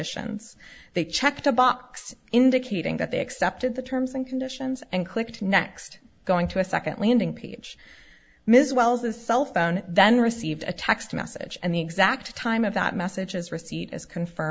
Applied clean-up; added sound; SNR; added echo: none; none; none; none.